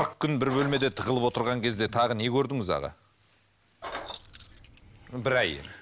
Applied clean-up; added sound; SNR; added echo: none; Keys jangling; 14 dB; none.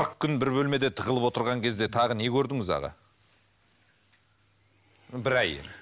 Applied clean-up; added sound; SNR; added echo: none; none; none; none.